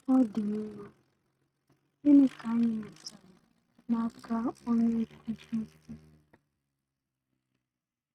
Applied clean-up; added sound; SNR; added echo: neural mask model RNNoise.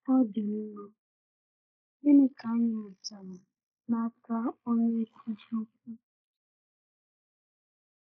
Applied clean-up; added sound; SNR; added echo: neural mask model Resemble Enhance denoiser.